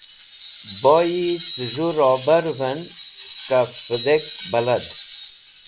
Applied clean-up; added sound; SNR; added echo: none; Screech; 15 dB; none.